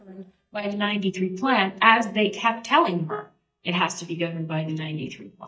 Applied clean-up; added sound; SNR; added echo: neural mask model DeepFilterNet 3.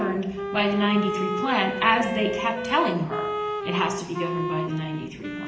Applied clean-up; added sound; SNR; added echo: none; Wind instrument, woodwind instrument; 5 dB; reverberation time 0.9 s.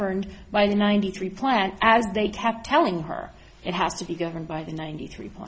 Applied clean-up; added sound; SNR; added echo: none; none; none; none.